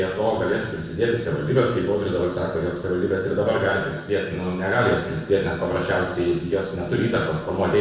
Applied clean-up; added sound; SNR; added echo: neural separator model SepFormer DNS4.